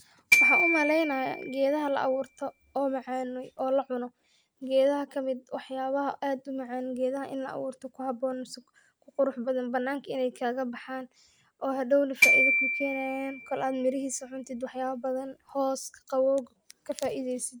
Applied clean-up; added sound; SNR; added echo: none; Glockenspiel; -2 dB; none.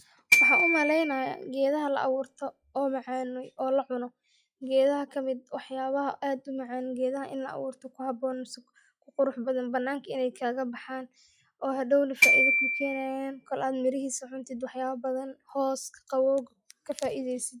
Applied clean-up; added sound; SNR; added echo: classical method log-MMSE.